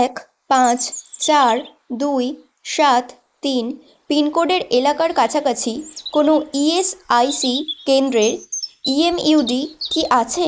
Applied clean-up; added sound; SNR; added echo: neural mask model Resemble Enhance denoiser.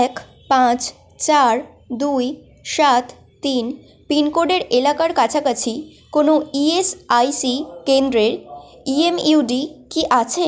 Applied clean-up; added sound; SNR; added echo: none; none; none; none.